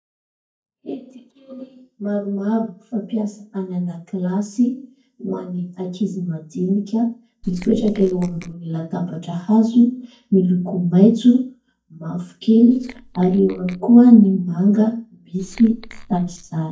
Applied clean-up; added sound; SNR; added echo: neural mask model DeepFilterNet 3.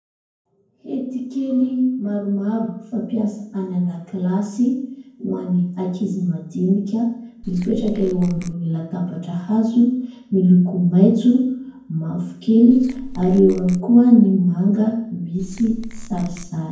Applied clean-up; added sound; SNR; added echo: none; Squeak / Tools; 14 dB; reverberation time 0.9 s.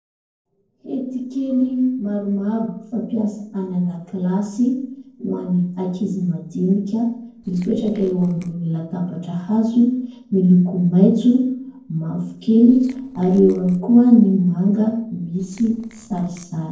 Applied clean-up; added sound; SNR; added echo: neural separator model SepFormer DNS4.